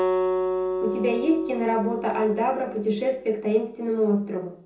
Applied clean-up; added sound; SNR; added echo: none; Acoustic guitar; 4 dB; reverberation time 0.5 s.